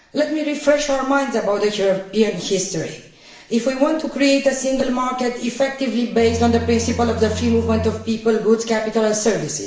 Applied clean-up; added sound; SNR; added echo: none; Bowed string instrument; 8 dB; reverberation time 0.7 s.